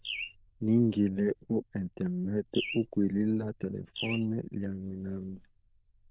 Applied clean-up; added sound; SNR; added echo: neural diffusion model UNIVERSE++.